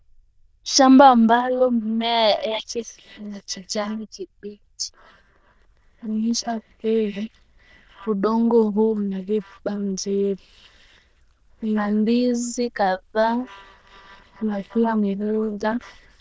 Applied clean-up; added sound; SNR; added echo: neural diffusion model UNIVERSE++.